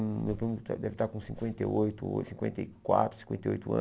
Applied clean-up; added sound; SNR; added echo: none; none; none; none.